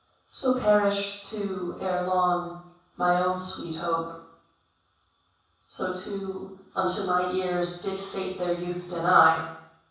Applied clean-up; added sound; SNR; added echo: none; none; none; reverberation time 0.7 s.